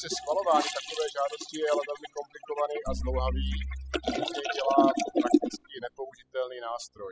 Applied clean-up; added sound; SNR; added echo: classical method spectral subtraction.